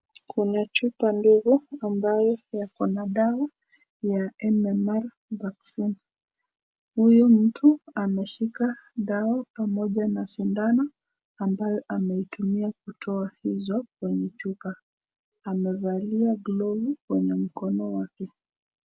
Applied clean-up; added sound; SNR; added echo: none; none; none; none.